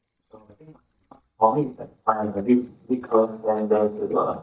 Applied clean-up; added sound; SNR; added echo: neural mask model DeepFilterNet 3.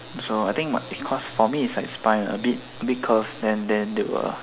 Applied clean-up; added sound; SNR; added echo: none; none; none; none.